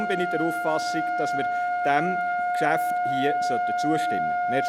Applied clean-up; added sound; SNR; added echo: none; Trumpet; -4 dB; none.